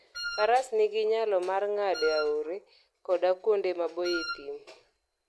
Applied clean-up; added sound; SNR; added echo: none; Wind instrument, woodwind instrument; 8 dB; none.